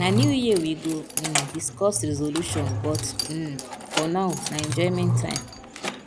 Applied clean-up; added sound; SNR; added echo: none; Keys jangling + Growling; 1 dB; none.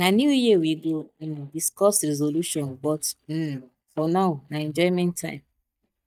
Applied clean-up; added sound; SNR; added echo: neural mask model DeepFilterNet 3.